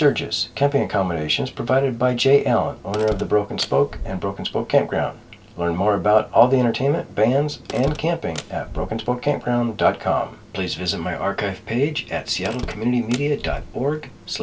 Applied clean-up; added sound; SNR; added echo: none; Slam; 16 dB; reverberation time 0.2 s.